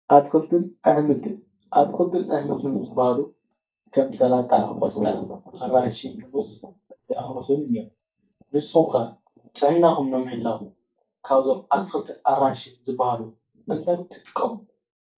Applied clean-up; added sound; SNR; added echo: neural mask model DeepFilterNet 3.